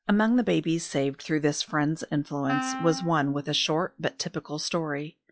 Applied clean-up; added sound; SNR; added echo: classical method log-MMSE.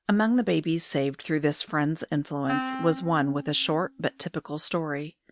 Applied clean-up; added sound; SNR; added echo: neural mask model RNNoise.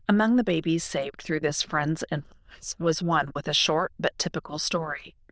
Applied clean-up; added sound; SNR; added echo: neural diffusion model UNIVERSE++.